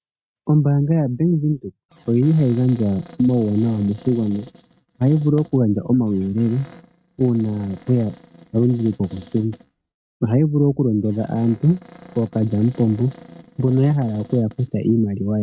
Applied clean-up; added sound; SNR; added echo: neural mask model RNNoise.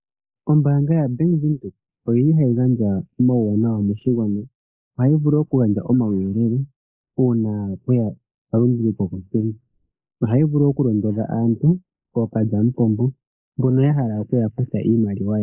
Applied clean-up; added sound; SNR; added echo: neural mask model Resemble Enhance denoiser.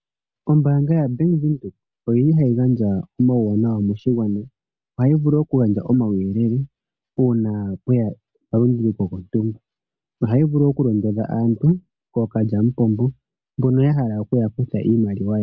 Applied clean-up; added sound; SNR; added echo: none; none; none; none.